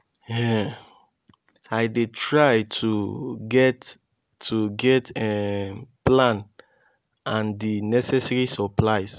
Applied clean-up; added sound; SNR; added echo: none; none; none; none.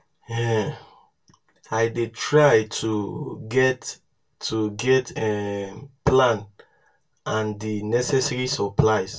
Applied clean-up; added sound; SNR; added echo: none; none; none; reverberation time 0.1 s.